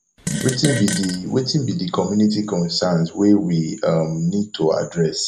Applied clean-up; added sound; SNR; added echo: none; Fart; 7 dB; none.